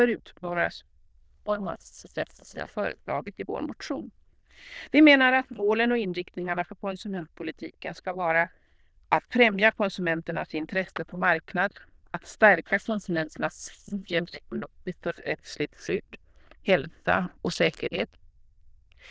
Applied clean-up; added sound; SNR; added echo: neural diffusion model UNIVERSE++.